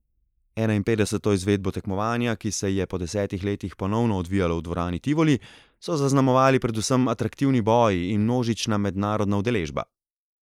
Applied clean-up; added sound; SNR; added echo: neural mask model Resemble Enhance denoiser.